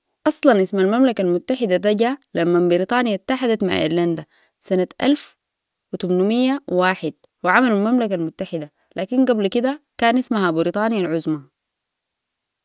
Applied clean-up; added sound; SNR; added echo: none; none; none; none.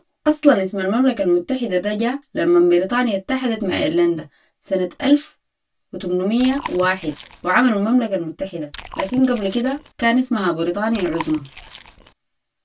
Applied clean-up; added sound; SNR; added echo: none; Chewing, mastication; 15 dB; reverberation time 0.1 s.